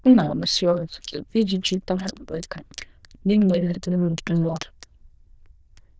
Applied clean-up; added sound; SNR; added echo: neural diffusion model UNIVERSE++.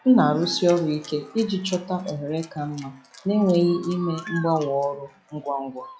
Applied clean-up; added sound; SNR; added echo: classical method log-MMSE.